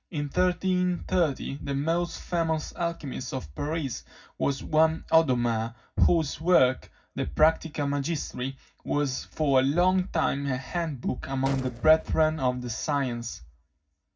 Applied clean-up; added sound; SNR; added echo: none; Gunshot, gunfire; 17 dB; reverberation time 0.4 s.